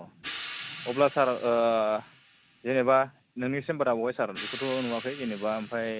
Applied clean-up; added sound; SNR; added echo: none; Hi-hat; 15 dB; none.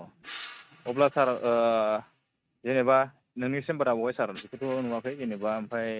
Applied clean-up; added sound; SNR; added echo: neural mask model RNNoise.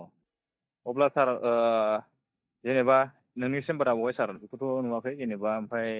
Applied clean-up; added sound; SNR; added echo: neural mask model DeepFilterNet 3.